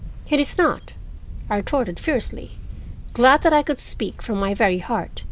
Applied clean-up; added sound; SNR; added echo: none; Camera; 11 dB; none.